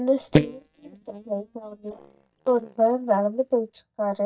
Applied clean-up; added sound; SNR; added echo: neural mask model DeepFilterNet 3.